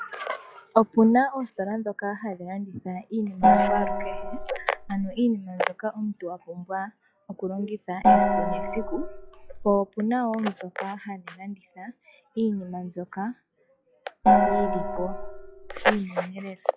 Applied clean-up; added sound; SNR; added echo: classical method log-MMSE.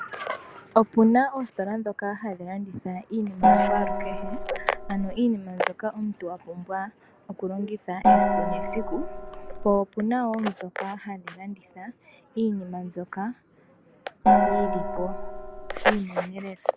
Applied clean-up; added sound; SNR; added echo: none; Gong; -5 dB; none.